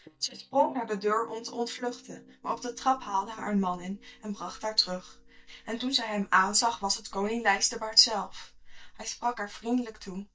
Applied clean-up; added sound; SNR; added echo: neural mask model DeepFilterNet 3.